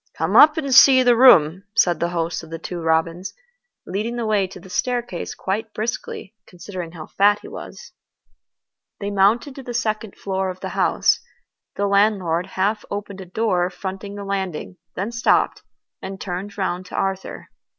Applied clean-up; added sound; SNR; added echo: none; none; none; none.